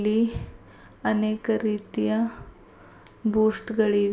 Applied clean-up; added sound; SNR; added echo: none; none; none; none.